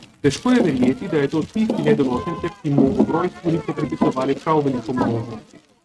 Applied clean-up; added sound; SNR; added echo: neural mask model RNNoise.